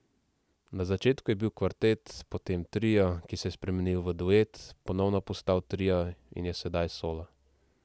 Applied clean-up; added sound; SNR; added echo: none; none; none; none.